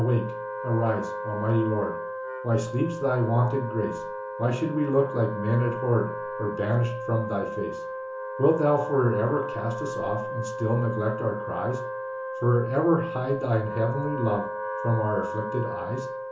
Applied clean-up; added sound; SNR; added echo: none; Wind instrument, woodwind instrument; 7 dB; reverberation time 0.8 s.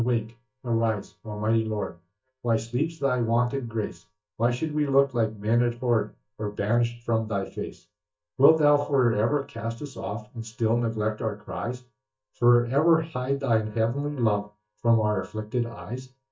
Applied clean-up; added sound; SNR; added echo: neural mask model DeepFilterNet 3.